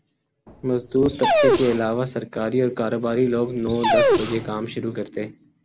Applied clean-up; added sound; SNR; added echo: none; Dog; -1 dB; none.